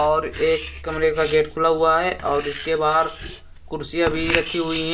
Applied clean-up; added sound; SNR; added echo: none; Writing; 10 dB; reverberation time 0.3 s.